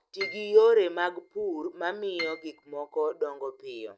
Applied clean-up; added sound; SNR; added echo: neural mask model RNNoise.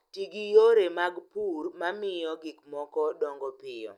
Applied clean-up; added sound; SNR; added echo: none; none; none; none.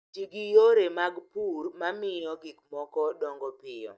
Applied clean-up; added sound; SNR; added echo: neural mask model DeepFilterNet 3.